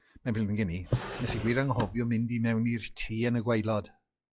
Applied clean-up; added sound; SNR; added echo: classical method log-MMSE.